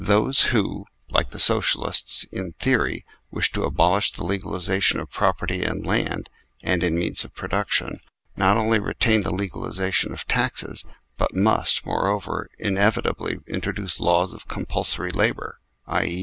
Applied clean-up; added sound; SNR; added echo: none; none; none; none.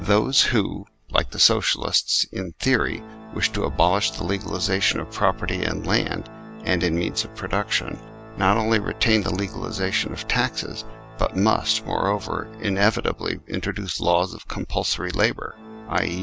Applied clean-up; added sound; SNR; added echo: none; Organ; 18 dB; none.